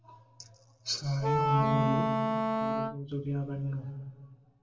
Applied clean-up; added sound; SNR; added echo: none; Wind instrument, woodwind instrument; -3 dB; reverberation time 1.7 s.